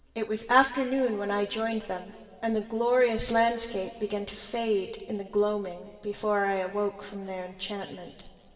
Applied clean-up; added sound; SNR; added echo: none; none; none; reverberation time 2.2 s.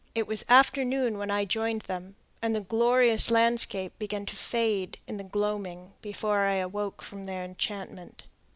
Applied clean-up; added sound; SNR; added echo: none; none; none; none.